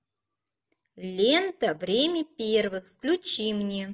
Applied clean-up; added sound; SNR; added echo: none; none; none; none.